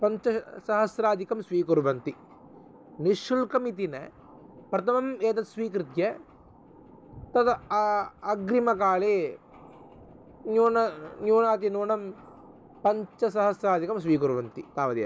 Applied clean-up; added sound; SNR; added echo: none; none; none; none.